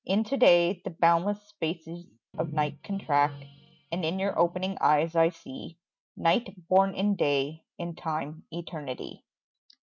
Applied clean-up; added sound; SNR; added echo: neural mask model RNNoise.